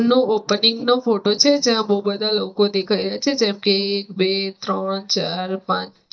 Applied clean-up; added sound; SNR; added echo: neural mask model DeepFilterNet 3.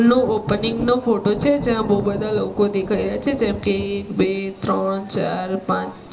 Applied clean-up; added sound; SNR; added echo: none; Thunder / Rain; 13 dB; reverberation time 1.4 s.